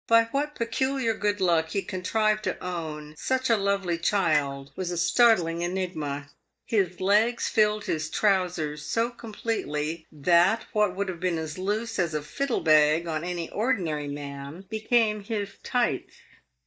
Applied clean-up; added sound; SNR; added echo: neural mask model DeepFilterNet 3.